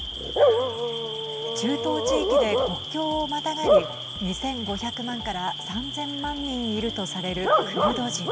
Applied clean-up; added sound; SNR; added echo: none; Bark / Cricket; -4 dB; none.